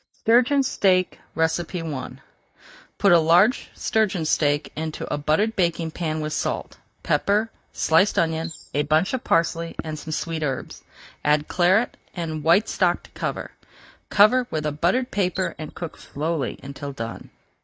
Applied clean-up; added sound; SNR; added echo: neural mask model DeepFilterNet 3.